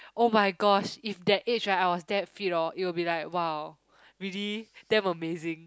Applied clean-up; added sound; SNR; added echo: none; none; none; none.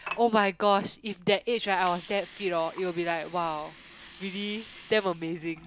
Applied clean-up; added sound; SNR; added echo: none; Water; 16 dB; none.